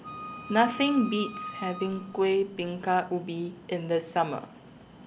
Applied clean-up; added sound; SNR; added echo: none; Wind instrument, woodwind instrument; 11 dB; none.